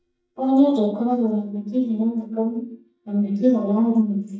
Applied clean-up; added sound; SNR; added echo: neural mask model DeepFilterNet 3.